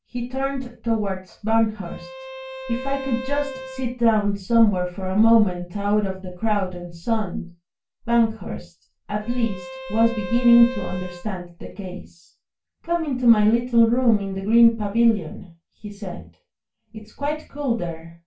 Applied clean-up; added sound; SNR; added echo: none; Bowed string instrument; 14 dB; reverberation time 0.2 s.